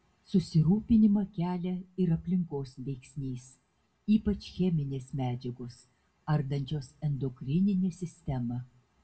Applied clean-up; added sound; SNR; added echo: none; none; none; reverberation time 0.2 s.